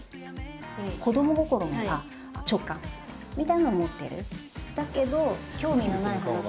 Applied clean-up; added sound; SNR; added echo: none; none; none; none.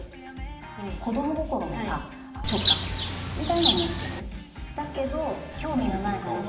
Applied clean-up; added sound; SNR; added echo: none; Bird; -3 dB; reverberation time 0.7 s.